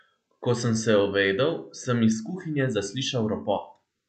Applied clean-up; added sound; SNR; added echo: none; none; none; none.